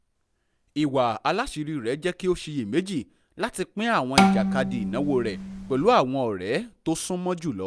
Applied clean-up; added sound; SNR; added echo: none; Bowed string instrument; -2 dB; none.